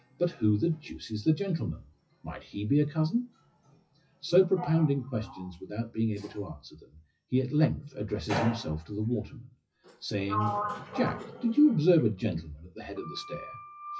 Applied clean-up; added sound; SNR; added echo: classical method WPE with log-MMSE.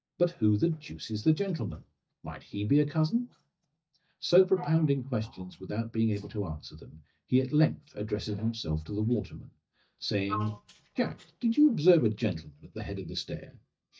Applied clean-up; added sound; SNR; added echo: neural mask model DeepFilterNet 3.